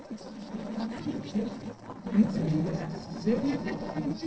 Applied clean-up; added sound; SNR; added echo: neural separator model SepFormer DNS4.